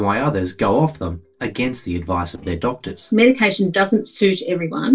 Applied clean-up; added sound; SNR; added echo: neural separator model SepFormer DNS4.